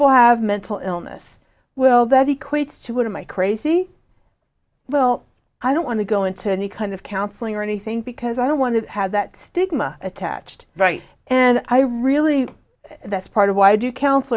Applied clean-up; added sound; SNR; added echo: none; none; none; none.